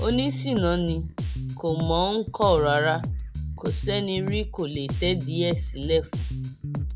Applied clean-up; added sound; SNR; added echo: none; Bass guitar; 4 dB; none.